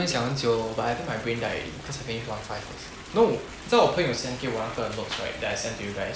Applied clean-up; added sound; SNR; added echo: none; Toilet flush; 17 dB; none.